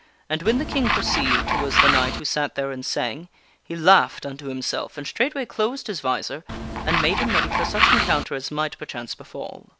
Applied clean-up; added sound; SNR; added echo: none; Tools; -3 dB; none.